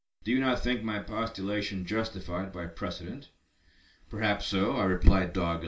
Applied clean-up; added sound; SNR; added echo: none; none; none; reverberation time 0.2 s.